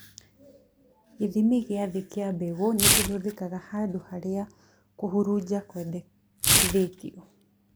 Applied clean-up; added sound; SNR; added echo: none; Tearing; 1 dB; none.